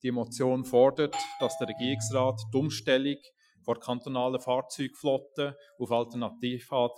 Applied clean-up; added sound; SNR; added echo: classical method Wiener filter.